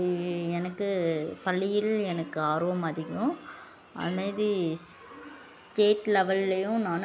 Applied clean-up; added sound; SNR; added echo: none; none; none; none.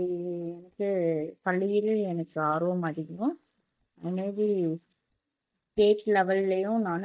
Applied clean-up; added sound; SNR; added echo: neural mask model DeepFilterNet 3.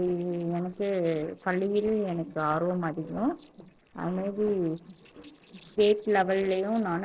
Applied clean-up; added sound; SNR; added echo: neural separator model SepFormer DNS4.